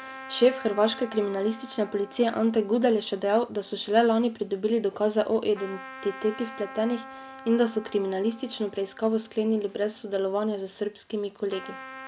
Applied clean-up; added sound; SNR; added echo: none; Trumpet; 18 dB; none.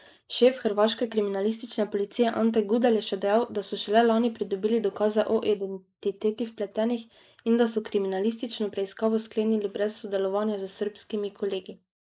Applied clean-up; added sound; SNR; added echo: neural mask model Resemble Enhance denoiser.